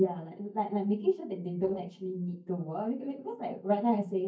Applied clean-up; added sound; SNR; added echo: neural mask model DeepFilterNet 3.